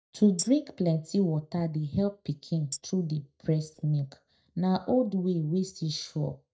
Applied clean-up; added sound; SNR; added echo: neural mask model DeepFilterNet 3.